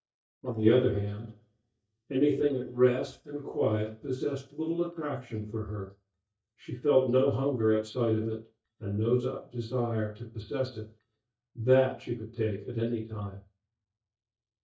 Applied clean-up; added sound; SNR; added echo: neural mask model DeepFilterNet 3.